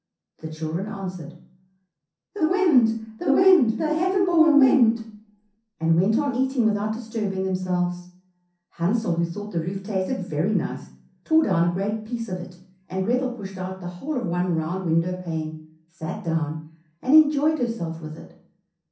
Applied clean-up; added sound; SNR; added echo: none; none; none; reverberation time 0.6 s.